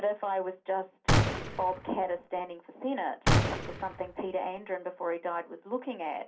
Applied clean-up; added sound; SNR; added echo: none; Gunshot, gunfire; -4 dB; reverberation time 0.3 s.